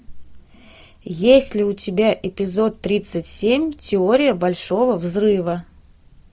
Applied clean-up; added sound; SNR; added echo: none; none; none; none.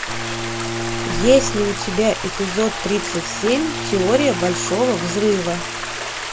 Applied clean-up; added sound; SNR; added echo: none; Bowed string instrument + Stream; 4 dB; none.